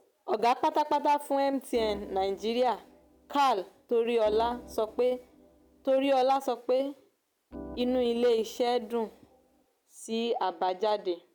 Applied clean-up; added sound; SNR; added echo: none; Organ; 19 dB; none.